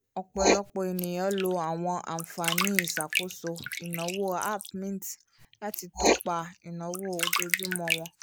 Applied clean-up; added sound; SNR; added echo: none; Writing + Bathtub (filling or washing); 0 dB; none.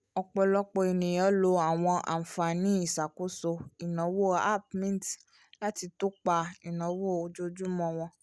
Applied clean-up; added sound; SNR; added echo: none; none; none; none.